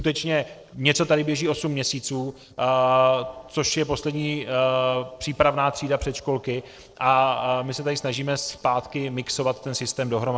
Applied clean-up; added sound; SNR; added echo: neural separator model SepFormer DNS4.